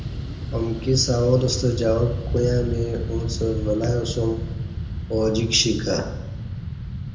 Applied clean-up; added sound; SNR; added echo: none; Fixed-wing aircraft, airplane; 4 dB; reverberation time 0.7 s.